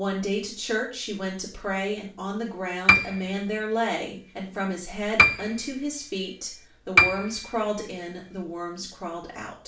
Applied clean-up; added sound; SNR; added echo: none; Piano; -4 dB; reverberation time 0.4 s.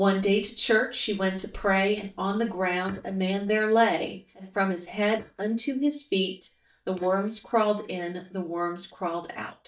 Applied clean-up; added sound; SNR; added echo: neural mask model DeepFilterNet 3.